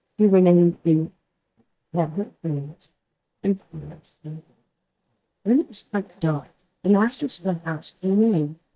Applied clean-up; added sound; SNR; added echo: neural mask model DeepFilterNet 3.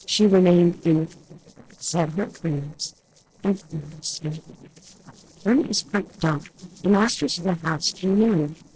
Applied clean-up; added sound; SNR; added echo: neural separator model SepFormer DNS4.